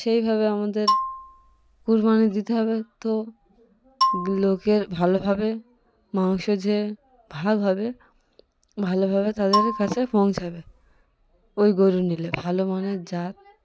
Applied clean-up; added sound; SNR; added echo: none; Marimba, xylophone; 4 dB; none.